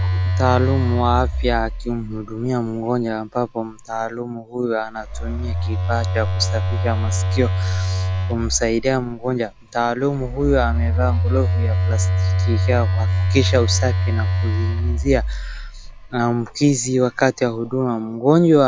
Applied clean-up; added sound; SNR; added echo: none; Telephone; 0 dB; none.